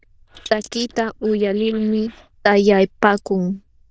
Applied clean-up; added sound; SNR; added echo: neural diffusion model UNIVERSE++.